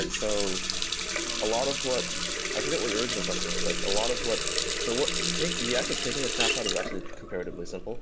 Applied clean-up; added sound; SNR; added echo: none; Water tap, faucet; -3 dB; none.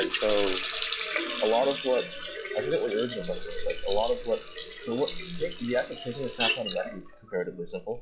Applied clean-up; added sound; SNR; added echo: classical method log-MMSE.